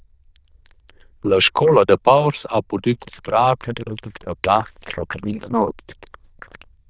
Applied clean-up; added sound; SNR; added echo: neural diffusion model UNIVERSE++.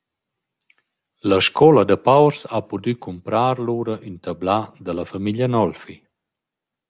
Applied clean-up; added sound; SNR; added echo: none; none; none; none.